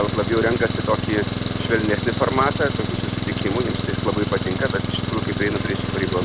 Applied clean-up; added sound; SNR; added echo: none; Engine; 1 dB; none.